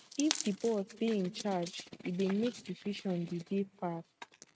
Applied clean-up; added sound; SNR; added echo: neural mask model RNNoise.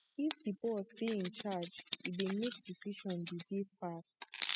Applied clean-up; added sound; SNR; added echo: classical method spectral subtraction.